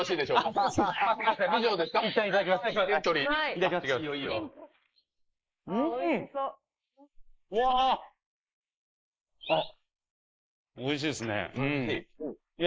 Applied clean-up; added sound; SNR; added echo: neural mask model Resemble Enhance denoiser.